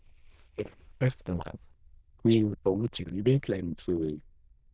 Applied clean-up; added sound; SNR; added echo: neural diffusion model UNIVERSE++.